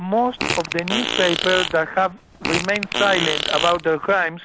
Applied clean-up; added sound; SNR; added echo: none; Fart; 4 dB; none.